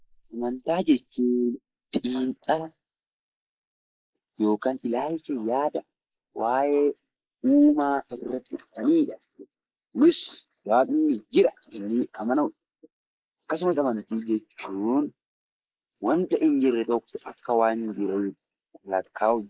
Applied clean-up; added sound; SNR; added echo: neural mask model Resemble Enhance denoiser.